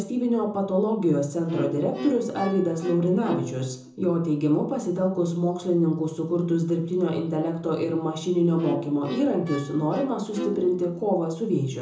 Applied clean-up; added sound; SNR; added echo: none; Bowed string instrument; 10 dB; reverberation time 0.6 s.